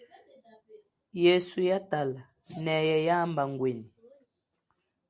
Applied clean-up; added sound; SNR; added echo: none; none; none; none.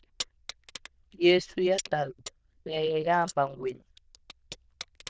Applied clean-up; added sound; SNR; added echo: neural diffusion model UNIVERSE++.